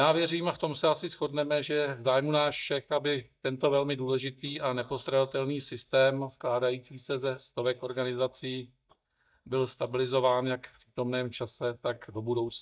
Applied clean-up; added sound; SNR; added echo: neural mask model DeepFilterNet 3.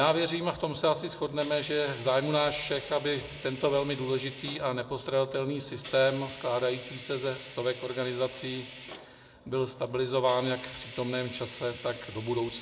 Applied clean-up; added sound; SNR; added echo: none; Hiss; 11 dB; reverberation time 1.0 s.